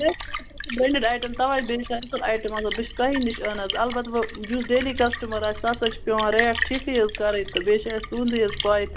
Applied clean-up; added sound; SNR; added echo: none; Splash, splatter; 8 dB; none.